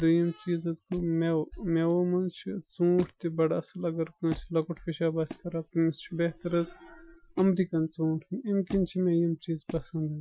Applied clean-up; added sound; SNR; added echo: classical method Wiener filter.